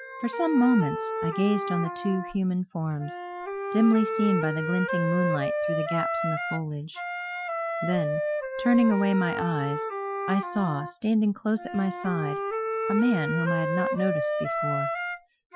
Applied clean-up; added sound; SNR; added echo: classical method Wiener filter.